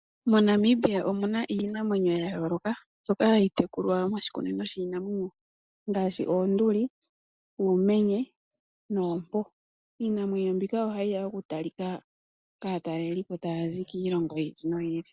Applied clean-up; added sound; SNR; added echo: none; none; none; none.